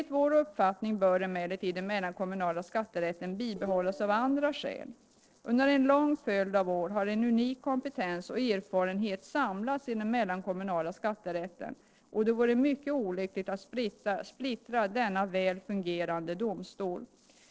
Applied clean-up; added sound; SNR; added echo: neural separator model SepFormer DNS4.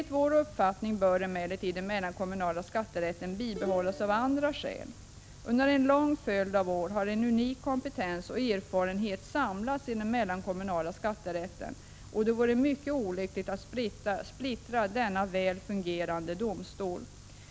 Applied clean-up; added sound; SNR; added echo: none; Plucked string instrument; 12 dB; none.